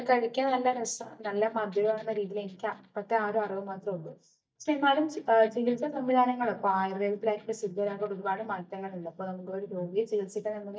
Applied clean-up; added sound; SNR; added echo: neural mask model DeepFilterNet 3.